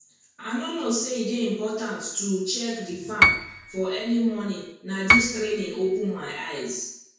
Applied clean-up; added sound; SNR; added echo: none; Piano; -3 dB; reverberation time 0.6 s.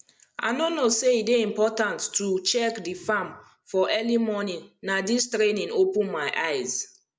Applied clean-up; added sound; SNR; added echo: none; none; none; none.